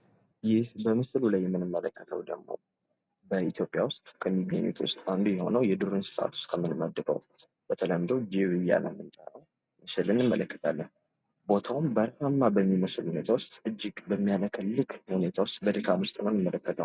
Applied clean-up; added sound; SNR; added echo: none; none; none; none.